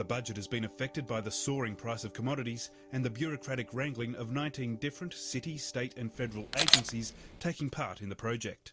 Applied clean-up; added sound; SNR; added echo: none; Camera; -5 dB; none.